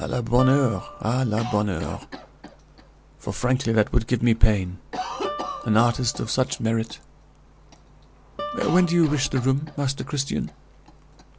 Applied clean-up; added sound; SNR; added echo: none; Cough + Guitar; 13 dB; none.